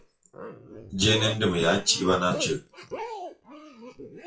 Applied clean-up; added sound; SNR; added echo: classical method WPE with log-MMSE.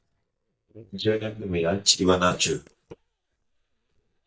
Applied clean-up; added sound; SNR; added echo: neural mask model DeepFilterNet 3.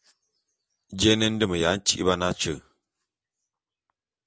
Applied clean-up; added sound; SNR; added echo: none; none; none; none.